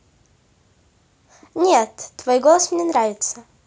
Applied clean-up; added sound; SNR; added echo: none; none; none; none.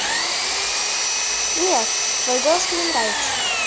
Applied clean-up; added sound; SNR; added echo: none; Power tool; -5 dB; none.